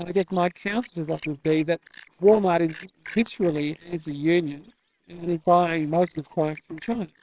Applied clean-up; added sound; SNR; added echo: neural separator model SepFormer WHAMR!.